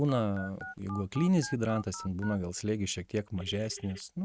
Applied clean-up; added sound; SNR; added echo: neural mask model RNNoise.